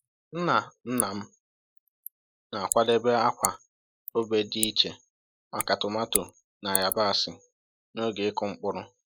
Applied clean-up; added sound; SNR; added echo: neural mask model Resemble Enhance denoiser.